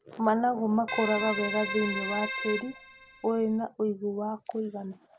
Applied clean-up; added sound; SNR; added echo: none; Keyboard (musical); 5 dB; none.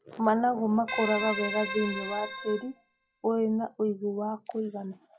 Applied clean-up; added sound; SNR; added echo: classical method log-MMSE.